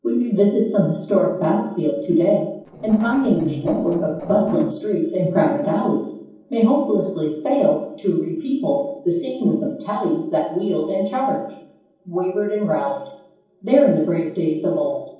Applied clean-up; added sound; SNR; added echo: neural separator model SepFormer DNS4.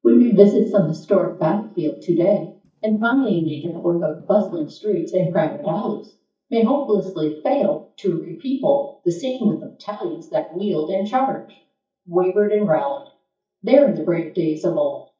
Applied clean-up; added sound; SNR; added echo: neural mask model DeepFilterNet 3.